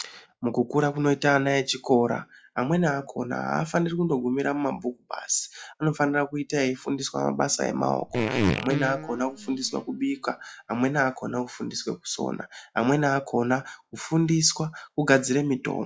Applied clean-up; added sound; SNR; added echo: classical method log-MMSE.